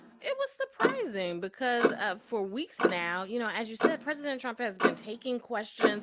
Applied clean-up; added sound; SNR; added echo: none; Clock; 0 dB; none.